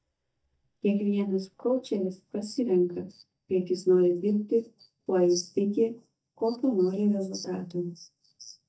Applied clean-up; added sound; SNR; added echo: neural mask model DeepFilterNet 3.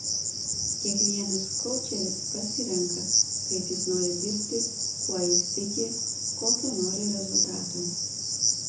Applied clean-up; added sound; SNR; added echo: none; Cricket; -5 dB; reverberation time 0.6 s.